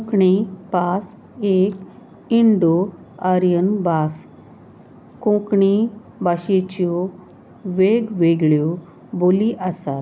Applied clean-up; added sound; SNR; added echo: none; none; none; none.